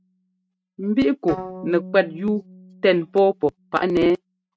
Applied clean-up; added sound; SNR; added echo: neural mask model RNNoise.